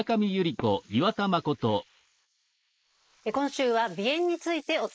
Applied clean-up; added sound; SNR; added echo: neural mask model Resemble Enhance denoiser.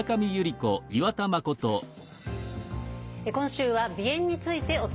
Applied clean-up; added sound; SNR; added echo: none; none; none; none.